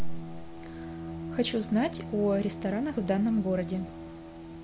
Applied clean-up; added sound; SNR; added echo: none; Bowed string instrument; 10 dB; none.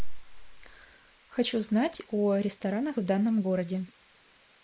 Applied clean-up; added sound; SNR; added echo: neural mask model Resemble Enhance denoiser.